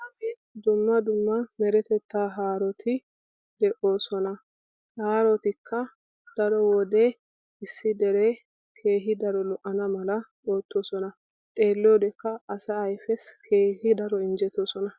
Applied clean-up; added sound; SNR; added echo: none; none; none; none.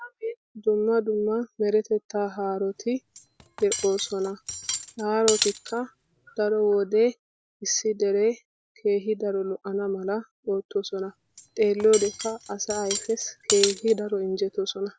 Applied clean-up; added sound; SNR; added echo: none; Cutlery, silverware; 8 dB; none.